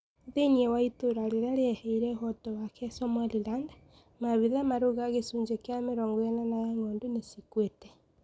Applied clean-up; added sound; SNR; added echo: none; none; none; none.